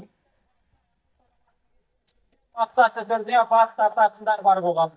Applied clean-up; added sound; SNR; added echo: neural mask model DeepFilterNet 3.